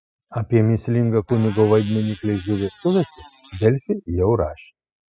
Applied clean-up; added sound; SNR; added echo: classical method spectral subtraction.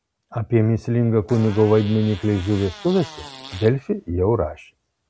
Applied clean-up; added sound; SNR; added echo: none; Fart; 19 dB; none.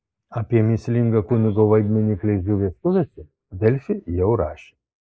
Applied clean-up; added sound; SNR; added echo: neural mask model Resemble Enhance denoiser.